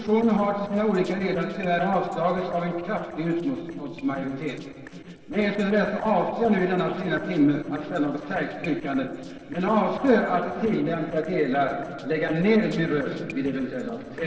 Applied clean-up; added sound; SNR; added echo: neural separator model SepFormer DNS4.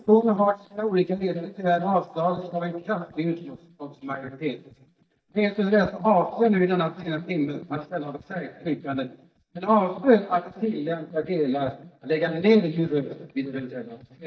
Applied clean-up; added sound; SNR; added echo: neural mask model DeepFilterNet 3.